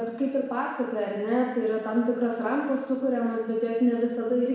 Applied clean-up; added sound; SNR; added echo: none; none; none; reverberation time 1.1 s.